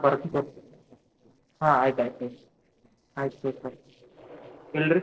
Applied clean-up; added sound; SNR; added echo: neural separator model SepFormer DNS4.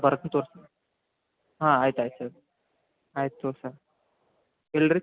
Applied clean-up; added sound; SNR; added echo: none; none; none; none.